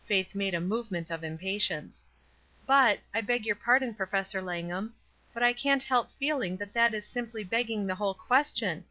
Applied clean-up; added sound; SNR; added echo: none; none; none; none.